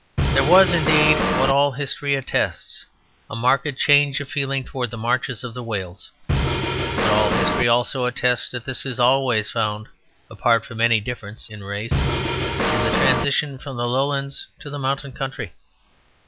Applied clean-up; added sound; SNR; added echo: none; Drum kit; -3 dB; none.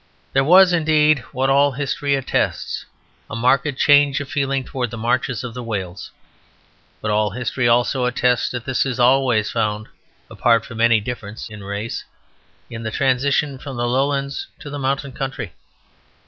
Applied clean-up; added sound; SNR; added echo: none; none; none; none.